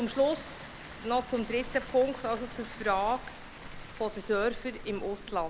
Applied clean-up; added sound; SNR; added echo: none; Water; 12 dB; none.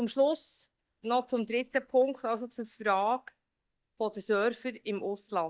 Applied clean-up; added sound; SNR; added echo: neural mask model DeepFilterNet 3.